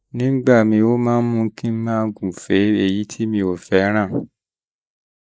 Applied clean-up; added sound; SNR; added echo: neural mask model Resemble Enhance denoiser.